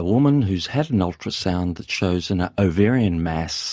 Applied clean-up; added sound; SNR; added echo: neural mask model Resemble Enhance denoiser.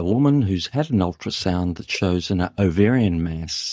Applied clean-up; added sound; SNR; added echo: neural mask model DeepFilterNet 3.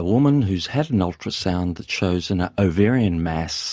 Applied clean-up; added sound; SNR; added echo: none; none; none; none.